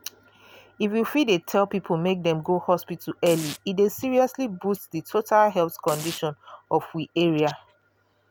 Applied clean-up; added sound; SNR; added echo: none; Domestic sounds, home sounds; 15 dB; none.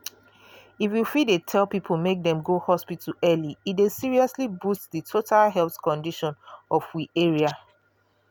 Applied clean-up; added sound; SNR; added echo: none; none; none; none.